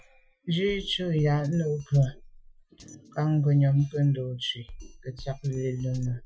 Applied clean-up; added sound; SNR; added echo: classical method Wiener filter.